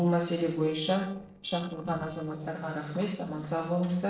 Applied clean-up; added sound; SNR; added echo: neural separator model SepFormer DNS4.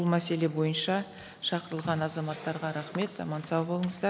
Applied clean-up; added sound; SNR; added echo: none; none; none; none.